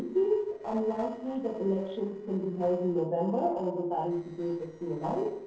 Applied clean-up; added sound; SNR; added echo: neural separator model SepFormer DNS4.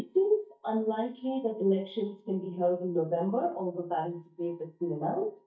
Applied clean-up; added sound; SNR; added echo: neural mask model DeepFilterNet 3.